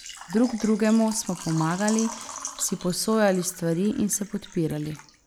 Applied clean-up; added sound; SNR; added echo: none; Water / Liquid; 15 dB; none.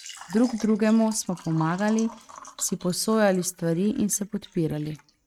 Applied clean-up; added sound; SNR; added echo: neural mask model RNNoise.